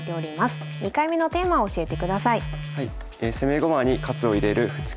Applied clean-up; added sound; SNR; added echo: none; Telephone; 11 dB; none.